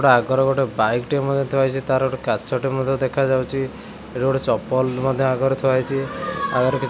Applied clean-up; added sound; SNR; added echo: none; none; none; none.